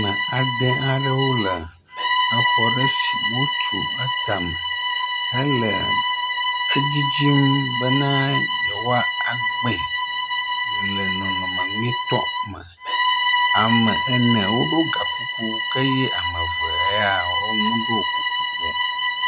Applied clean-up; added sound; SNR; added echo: none; Bowed string instrument; -2 dB; none.